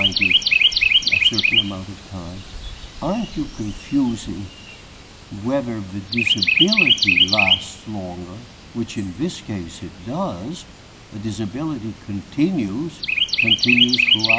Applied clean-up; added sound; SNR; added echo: none; Chirp, tweet; -4 dB; none.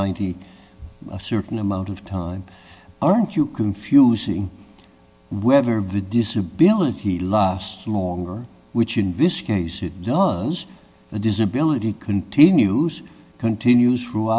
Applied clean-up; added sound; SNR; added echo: none; none; none; none.